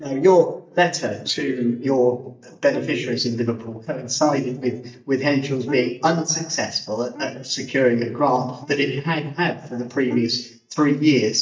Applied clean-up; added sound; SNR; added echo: neural mask model DeepFilterNet 3.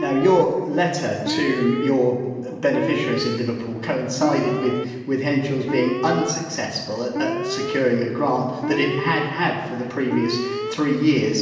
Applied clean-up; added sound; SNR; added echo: none; Alarm; 8 dB; reverberation time 1.3 s.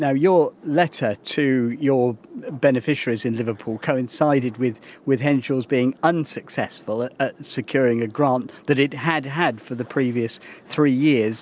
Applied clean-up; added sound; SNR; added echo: none; none; none; none.